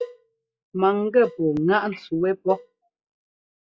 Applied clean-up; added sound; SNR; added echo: classical method log-MMSE.